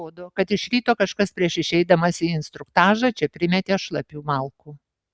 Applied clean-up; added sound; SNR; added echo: none; none; none; none.